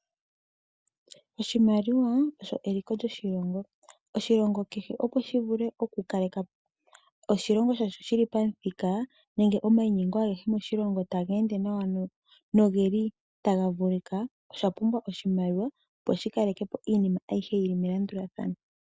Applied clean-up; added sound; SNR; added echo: none; none; none; none.